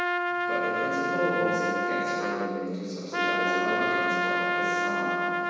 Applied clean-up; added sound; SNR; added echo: none; Trumpet; -4 dB; reverberation time 2.1 s.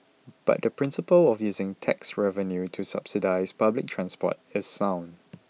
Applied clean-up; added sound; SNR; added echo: none; none; none; none.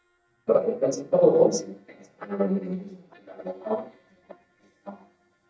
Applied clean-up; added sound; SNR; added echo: neural mask model DeepFilterNet 3.